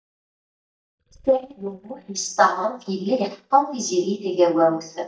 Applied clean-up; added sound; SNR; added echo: neural mask model DeepFilterNet 3.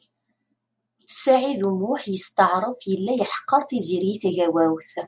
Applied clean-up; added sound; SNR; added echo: none; none; none; none.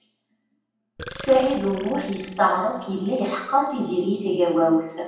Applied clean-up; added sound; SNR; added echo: none; Burping, eructation; 17 dB; reverberation time 0.9 s.